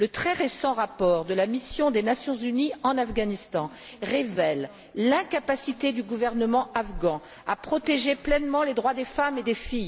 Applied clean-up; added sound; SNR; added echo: none; none; none; none.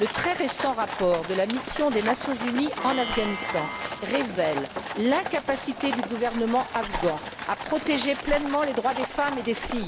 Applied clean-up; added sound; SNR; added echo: none; Plucked string instrument + Livestock, farm animals, working animals; 7 dB; none.